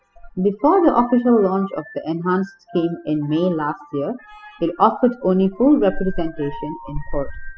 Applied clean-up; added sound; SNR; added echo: classical method spectral subtraction.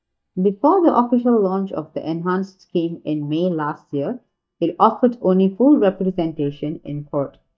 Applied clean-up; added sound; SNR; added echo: neural mask model DeepFilterNet 3.